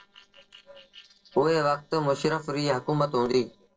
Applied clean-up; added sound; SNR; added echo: neural separator model SepFormer DNS4.